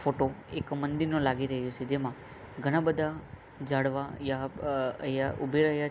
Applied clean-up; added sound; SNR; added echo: none; none; none; none.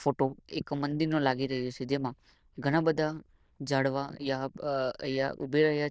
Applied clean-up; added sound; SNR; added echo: neural diffusion model UNIVERSE++.